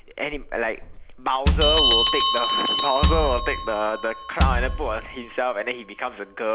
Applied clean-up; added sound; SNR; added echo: none; Bell + Wood; -2 dB; none.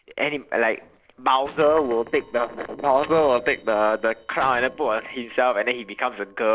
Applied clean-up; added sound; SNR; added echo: neural separator model SepFormer DNS4.